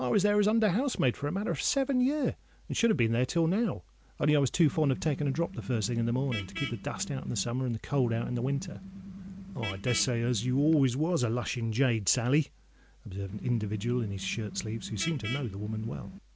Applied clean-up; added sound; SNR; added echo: none; Vehicle horn, car horn, honking; 12 dB; none.